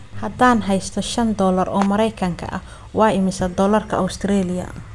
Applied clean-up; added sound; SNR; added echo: none; none; none; none.